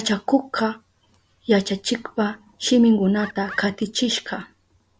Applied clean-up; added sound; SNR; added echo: none; Bird; 15 dB; none.